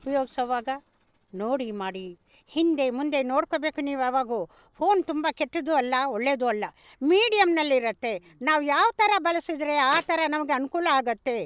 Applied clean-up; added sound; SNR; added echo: neural separator model SepFormer DNS4.